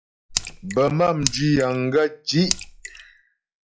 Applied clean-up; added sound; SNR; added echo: classical method log-MMSE.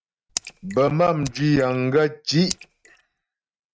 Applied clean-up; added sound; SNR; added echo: neural mask model RNNoise.